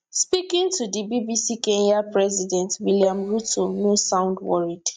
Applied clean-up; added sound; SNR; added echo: neural mask model RNNoise.